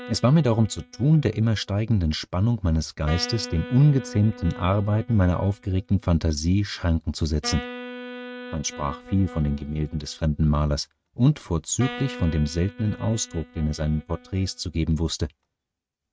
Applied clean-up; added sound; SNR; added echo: neural mask model RNNoise.